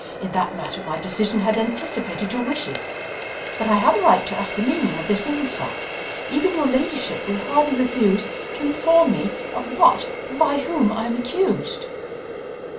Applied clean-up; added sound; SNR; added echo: none; Water tap, faucet; 8 dB; none.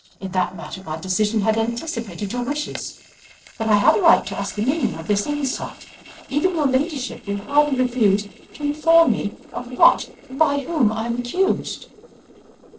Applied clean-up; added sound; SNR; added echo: neural separator model SepFormer DNS4.